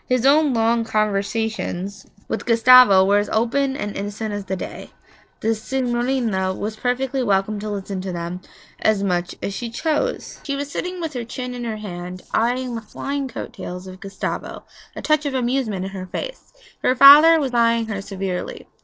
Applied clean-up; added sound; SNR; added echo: neural separator model SepFormer DNS4.